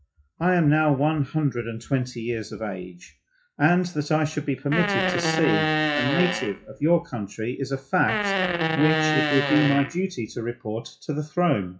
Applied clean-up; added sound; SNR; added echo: classical method WPE with log-MMSE.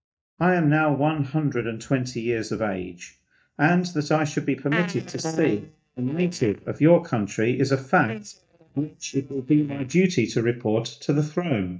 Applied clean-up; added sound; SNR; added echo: neural mask model DeepFilterNet 3.